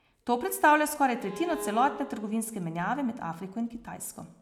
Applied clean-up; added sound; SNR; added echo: none; Bowed string instrument; 13 dB; none.